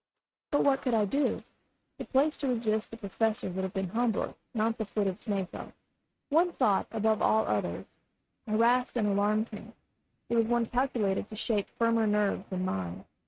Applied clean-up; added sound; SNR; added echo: neural mask model RNNoise.